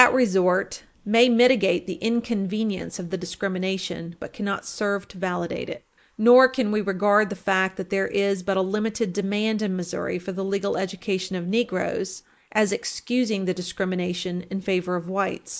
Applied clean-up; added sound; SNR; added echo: neural mask model Resemble Enhance denoiser.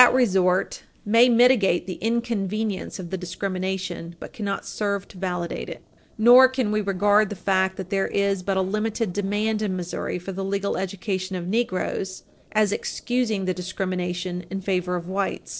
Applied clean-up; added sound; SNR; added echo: neural separator model SepFormer DNS4.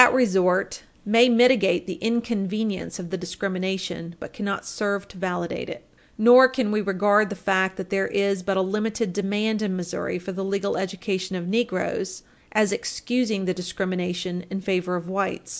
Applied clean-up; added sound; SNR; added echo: none; none; none; none.